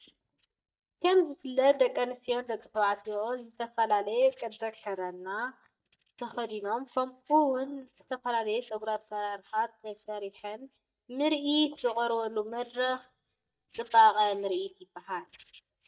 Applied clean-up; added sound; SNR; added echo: neural mask model DeepFilterNet 3.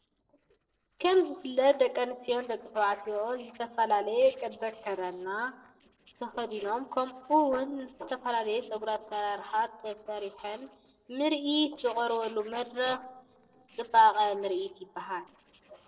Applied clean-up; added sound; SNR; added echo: neural separator model SepFormer DNS4.